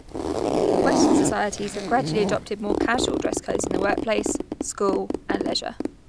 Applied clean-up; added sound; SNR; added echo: none; Zipper (clothing); -2 dB; none.